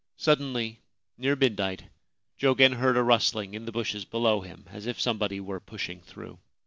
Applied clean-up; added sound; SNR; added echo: none; none; none; none.